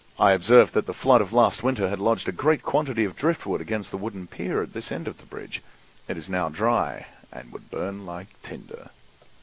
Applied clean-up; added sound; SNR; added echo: none; none; none; none.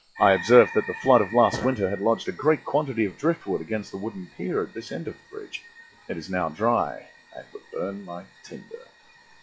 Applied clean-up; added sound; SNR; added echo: classical method log-MMSE.